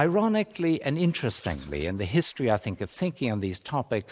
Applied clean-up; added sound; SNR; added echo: neural mask model Resemble Enhance denoiser.